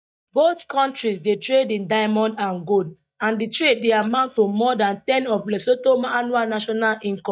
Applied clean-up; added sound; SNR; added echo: neural mask model DeepFilterNet 3.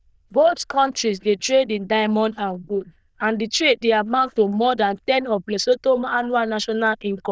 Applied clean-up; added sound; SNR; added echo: neural diffusion model UNIVERSE++.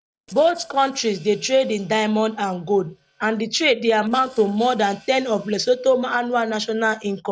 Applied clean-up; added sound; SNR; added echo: neural separator model SepFormer DNS4.